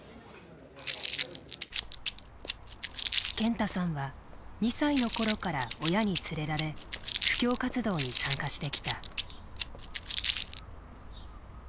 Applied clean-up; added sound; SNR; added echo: none; Crumpling, crinkling; -4 dB; none.